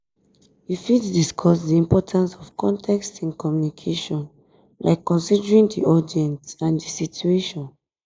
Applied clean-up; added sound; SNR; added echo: neural mask model Resemble Enhance denoiser.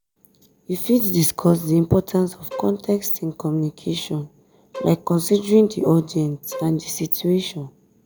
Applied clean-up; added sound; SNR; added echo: none; Bowed string instrument; 17 dB; none.